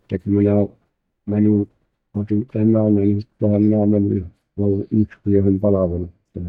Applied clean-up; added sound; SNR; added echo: neural mask model DeepFilterNet 3.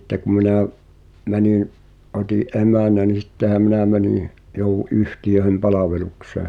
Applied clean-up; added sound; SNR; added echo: none; none; none; none.